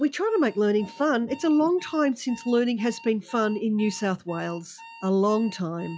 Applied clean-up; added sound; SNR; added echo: classical method log-MMSE.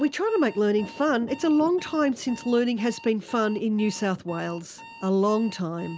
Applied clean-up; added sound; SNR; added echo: none; Thunder + Alarm; 20 dB; none.